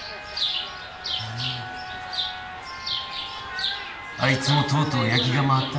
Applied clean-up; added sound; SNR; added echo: none; Chirp, tweet; 3 dB; reverberation time 2.0 s.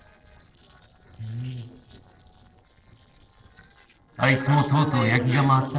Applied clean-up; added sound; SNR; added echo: neural separator model SepFormer DNS4.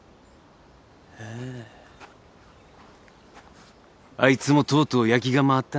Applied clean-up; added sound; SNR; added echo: none; none; none; none.